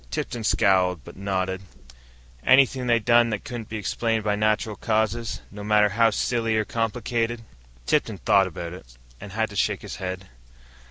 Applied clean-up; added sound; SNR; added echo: none; none; none; none.